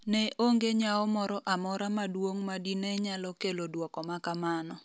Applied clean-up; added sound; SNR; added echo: none; none; none; none.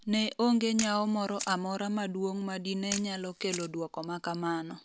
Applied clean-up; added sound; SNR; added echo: none; Camera; 12 dB; none.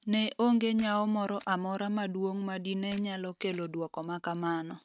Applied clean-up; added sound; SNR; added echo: neural mask model RNNoise.